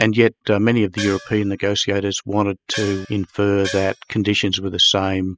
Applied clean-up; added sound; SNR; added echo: classical method spectral subtraction.